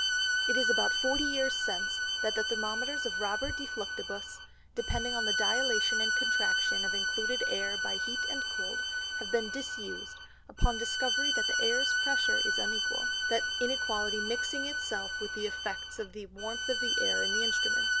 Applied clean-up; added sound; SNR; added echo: none; Bowed string instrument; -5 dB; none.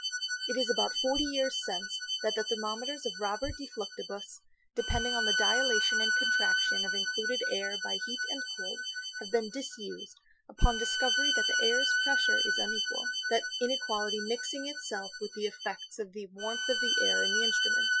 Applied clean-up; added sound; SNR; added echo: classical method Wiener filter.